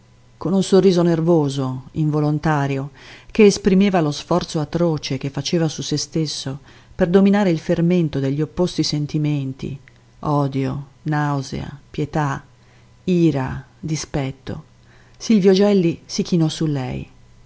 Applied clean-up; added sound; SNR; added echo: none; none; none; none.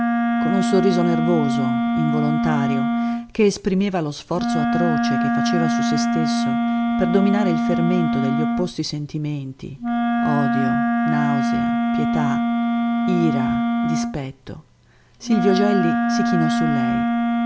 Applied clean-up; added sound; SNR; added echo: none; Wind instrument, woodwind instrument; -4 dB; none.